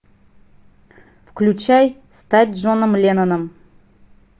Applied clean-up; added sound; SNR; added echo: none; none; none; none.